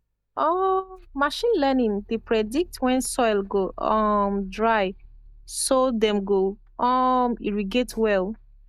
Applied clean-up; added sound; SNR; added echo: neural mask model DeepFilterNet 3.